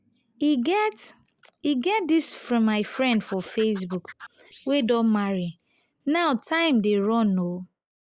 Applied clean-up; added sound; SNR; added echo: neural mask model Resemble Enhance denoiser.